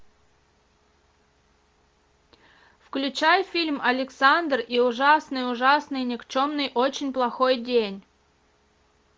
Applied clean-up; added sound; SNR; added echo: none; none; none; none.